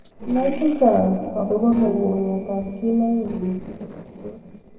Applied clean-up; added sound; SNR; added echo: neural separator model SepFormer DNS4.